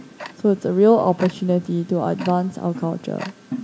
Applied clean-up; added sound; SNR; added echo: none; Tick-tock; 16 dB; none.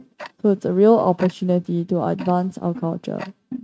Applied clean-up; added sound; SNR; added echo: neural mask model RNNoise.